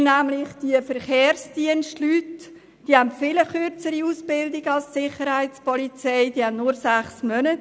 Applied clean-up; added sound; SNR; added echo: none; none; none; none.